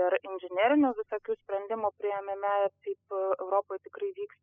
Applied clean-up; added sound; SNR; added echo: classical method spectral subtraction.